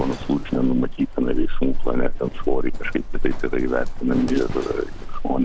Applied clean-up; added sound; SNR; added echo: none; Livestock, farm animals, working animals; -2 dB; none.